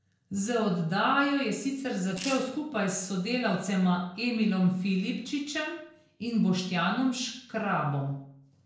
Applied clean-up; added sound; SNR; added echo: neural separator model SepFormer DNS4.